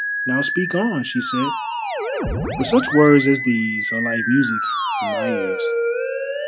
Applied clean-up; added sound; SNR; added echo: none; Musical instrument; 2 dB; none.